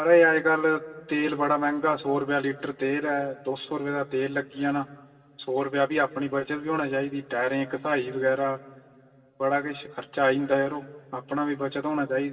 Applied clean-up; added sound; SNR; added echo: none; none; none; reverberation time 2.9 s.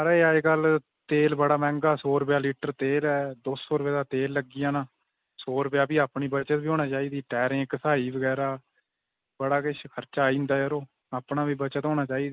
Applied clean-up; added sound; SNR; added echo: none; none; none; none.